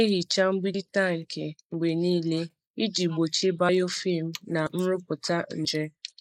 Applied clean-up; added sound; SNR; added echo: neural mask model Resemble Enhance denoiser.